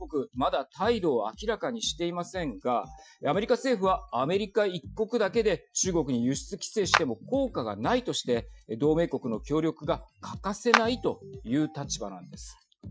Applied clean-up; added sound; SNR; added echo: classical method Wiener filter.